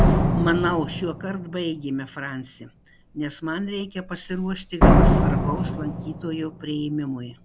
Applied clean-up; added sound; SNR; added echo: none; Slam; -5 dB; none.